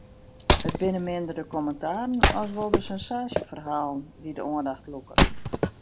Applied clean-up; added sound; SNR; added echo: none; Wood; -3 dB; none.